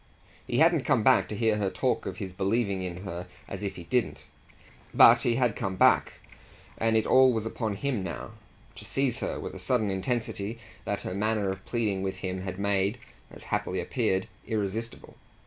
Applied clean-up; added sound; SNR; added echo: none; none; none; none.